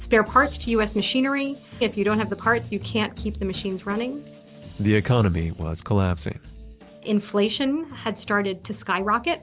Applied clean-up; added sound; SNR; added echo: none; none; none; none.